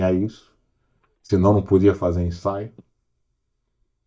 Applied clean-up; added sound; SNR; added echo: neural mask model DeepFilterNet 3.